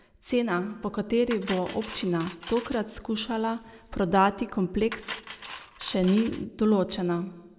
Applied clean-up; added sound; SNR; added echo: none; Cutlery, silverware; 17 dB; none.